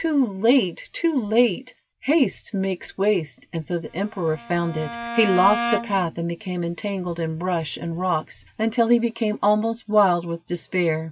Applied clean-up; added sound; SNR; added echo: none; Bowed string instrument; 9 dB; none.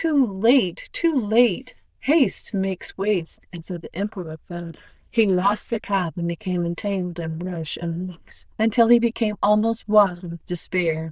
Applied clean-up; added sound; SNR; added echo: neural diffusion model UNIVERSE++.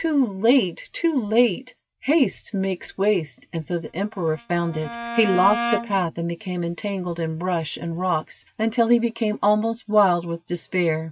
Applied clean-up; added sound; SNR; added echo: neural mask model RNNoise.